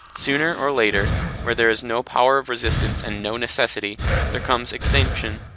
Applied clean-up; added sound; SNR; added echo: none; Breathing; 3 dB; none.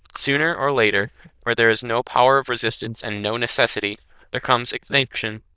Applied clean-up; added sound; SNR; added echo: neural diffusion model UNIVERSE++.